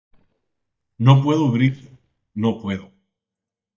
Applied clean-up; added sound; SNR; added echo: neural mask model DeepFilterNet 3.